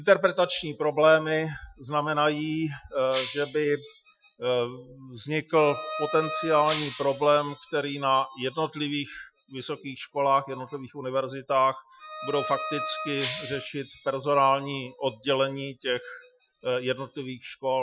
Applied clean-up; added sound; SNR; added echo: classical method Wiener filter.